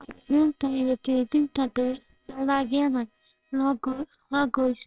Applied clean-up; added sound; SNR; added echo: neural separator model SepFormer WHAMR!.